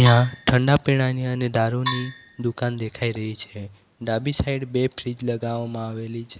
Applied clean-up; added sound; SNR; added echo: none; Percussion; 12 dB; none.